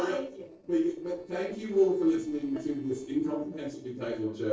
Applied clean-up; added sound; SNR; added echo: neural separator model SepFormer DNS4.